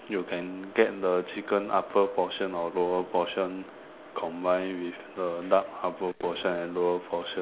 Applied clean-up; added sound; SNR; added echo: none; none; none; none.